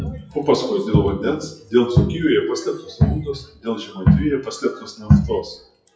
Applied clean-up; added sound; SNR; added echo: classical method WPE with log-MMSE.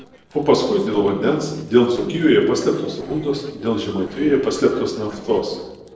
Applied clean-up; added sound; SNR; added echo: neural separator model SepFormer DNS4.